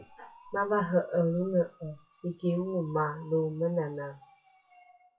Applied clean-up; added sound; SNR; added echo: classical method WPE with log-MMSE.